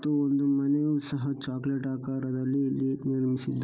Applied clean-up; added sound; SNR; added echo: none; none; none; none.